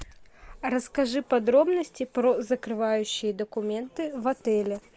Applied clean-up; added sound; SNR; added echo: none; none; none; none.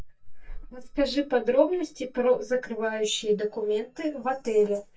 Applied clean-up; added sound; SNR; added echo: neural mask model DeepFilterNet 3.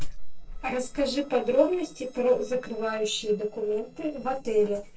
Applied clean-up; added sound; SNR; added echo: neural separator model SepFormer DNS4.